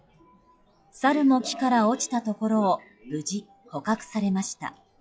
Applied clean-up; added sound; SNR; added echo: classical method log-MMSE.